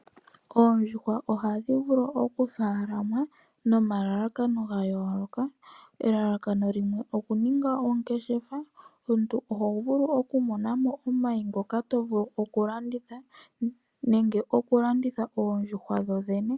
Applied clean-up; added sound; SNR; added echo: none; none; none; none.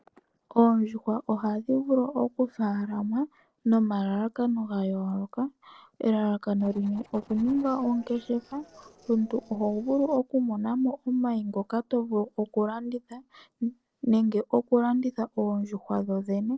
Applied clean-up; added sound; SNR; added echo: neural separator model SepFormer DNS4.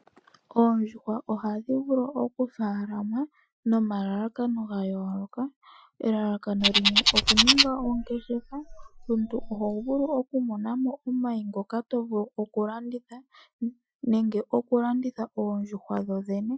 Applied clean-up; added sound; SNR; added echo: classical method Wiener filter.